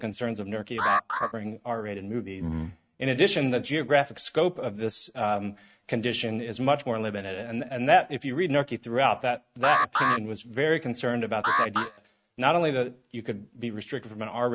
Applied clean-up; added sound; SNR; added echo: neural mask model RNNoise.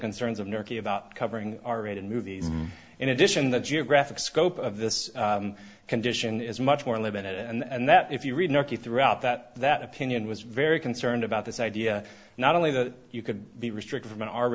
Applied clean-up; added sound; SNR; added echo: none; none; none; none.